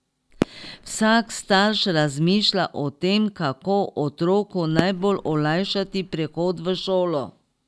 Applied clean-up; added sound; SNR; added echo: none; Fireworks; 12 dB; none.